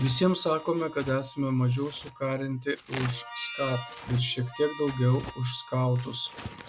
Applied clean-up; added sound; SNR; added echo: none; Tearing + Harmonica; 14 dB; none.